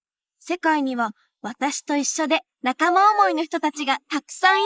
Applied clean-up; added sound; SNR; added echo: neural mask model Resemble Enhance denoiser.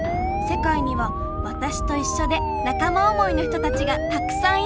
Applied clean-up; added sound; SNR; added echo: none; Siren + Thunder; 1 dB; none.